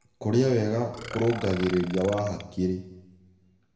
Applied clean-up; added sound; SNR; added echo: none; Burping, eructation; 13 dB; reverberation time 0.9 s.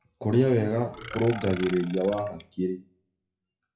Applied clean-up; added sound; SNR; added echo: classical method WPE with log-MMSE.